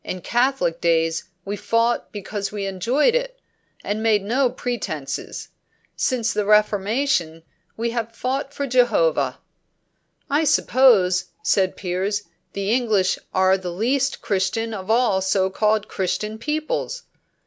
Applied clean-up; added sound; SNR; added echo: none; none; none; none.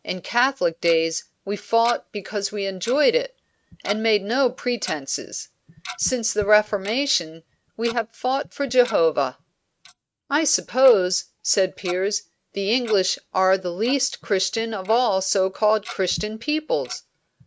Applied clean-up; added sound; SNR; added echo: neural mask model RNNoise.